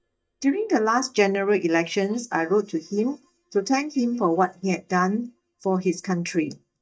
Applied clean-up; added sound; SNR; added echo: neural mask model DeepFilterNet 3.